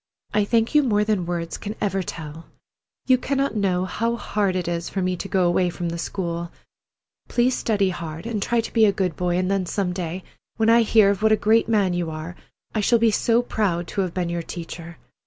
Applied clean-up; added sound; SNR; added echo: none; none; none; none.